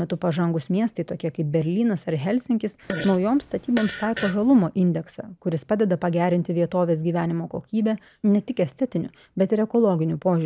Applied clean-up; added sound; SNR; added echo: none; Fart; 11 dB; none.